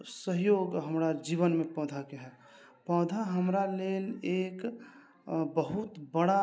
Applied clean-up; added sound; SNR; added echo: none; none; none; none.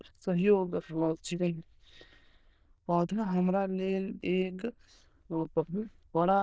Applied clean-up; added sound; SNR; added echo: neural diffusion model UNIVERSE++.